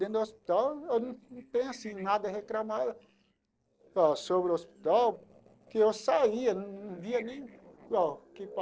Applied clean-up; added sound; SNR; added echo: neural separator model SepFormer DNS4.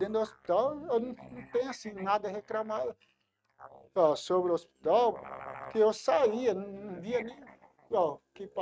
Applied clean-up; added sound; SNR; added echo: neural mask model RNNoise.